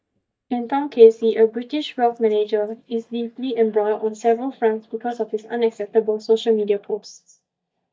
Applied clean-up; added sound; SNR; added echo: neural mask model DeepFilterNet 3.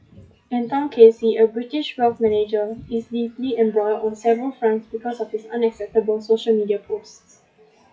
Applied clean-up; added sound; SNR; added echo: classical method WPE with log-MMSE.